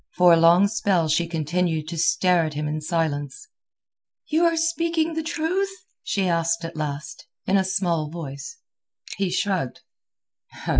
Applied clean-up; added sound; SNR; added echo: neural mask model Resemble Enhance denoiser.